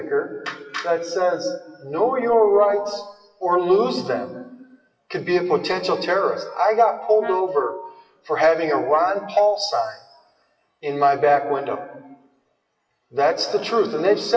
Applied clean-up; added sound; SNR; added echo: classical method WPE with log-MMSE.